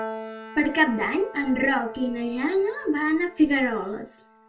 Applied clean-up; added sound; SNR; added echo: none; Piano; 15 dB; reverberation time 0.2 s.